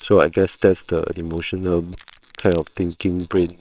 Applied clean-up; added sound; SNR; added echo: neural separator model SepFormer WHAMR!.